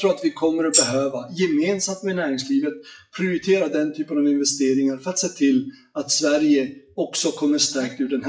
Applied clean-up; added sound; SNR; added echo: classical method WPE with log-MMSE.